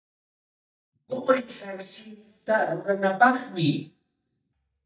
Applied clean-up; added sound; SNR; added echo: neural mask model DeepFilterNet 3.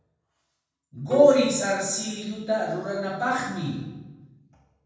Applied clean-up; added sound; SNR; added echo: none; Bowed string instrument; 12 dB; reverberation time 1.2 s.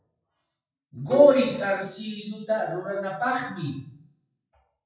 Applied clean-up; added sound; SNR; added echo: classical method WPE with log-MMSE.